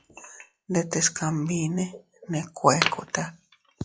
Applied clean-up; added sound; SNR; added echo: classical method log-MMSE.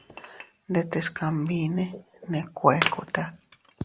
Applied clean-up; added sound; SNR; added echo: none; Wood; 9 dB; none.